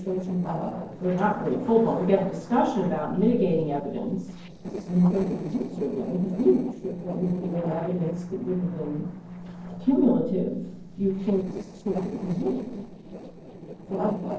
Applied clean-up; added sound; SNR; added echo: neural separator model SepFormer DNS4.